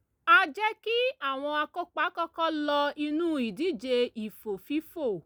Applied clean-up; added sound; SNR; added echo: none; none; none; none.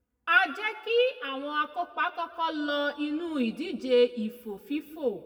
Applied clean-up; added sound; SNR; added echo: none; none; none; reverberation time 1.1 s.